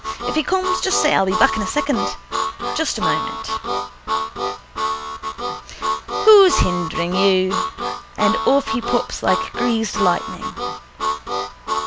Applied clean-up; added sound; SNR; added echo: none; Harmonica; 3 dB; none.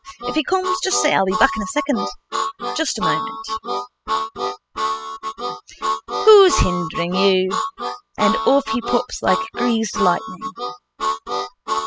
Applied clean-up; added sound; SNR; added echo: classical method spectral subtraction.